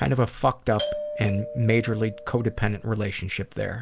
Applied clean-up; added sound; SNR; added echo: none; Doorbell; 10 dB; none.